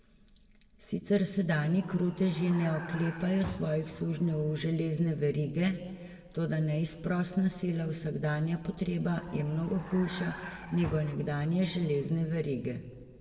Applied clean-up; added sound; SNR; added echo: none; Vehicle; 15 dB; reverberation time 1.4 s.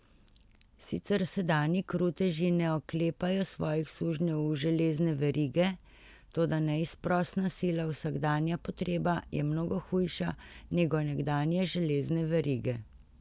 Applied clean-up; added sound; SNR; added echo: none; none; none; none.